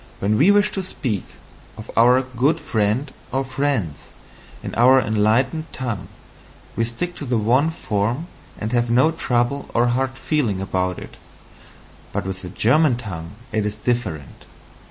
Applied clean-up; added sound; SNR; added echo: none; none; none; none.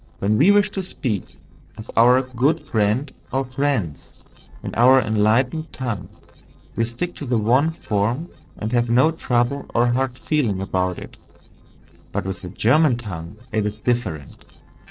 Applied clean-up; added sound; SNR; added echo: neural separator model SepFormer DNS4.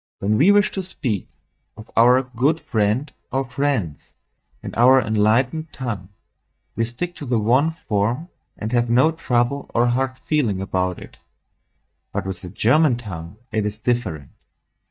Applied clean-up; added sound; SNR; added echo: neural mask model DeepFilterNet 3.